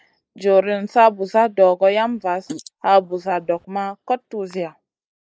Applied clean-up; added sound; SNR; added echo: neural mask model Resemble Enhance denoiser.